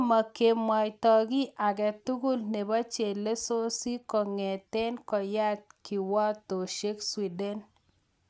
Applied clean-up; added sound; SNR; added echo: none; none; none; none.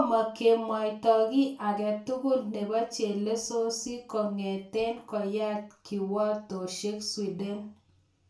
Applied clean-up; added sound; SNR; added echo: none; none; none; reverberation time 0.3 s.